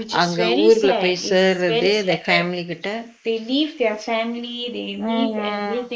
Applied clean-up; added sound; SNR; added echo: neural mask model Resemble Enhance denoiser.